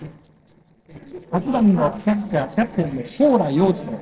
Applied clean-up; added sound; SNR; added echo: neural separator model SepFormer DNS4.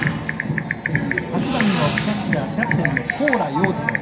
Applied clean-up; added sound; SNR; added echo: none; Typing; 4 dB; reverberation time 0.3 s.